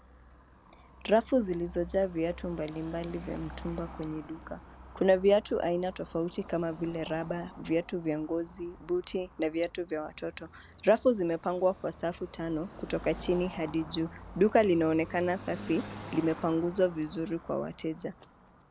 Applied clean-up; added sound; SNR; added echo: none; Car passing by / Traffic noise, roadway noise; 16 dB; none.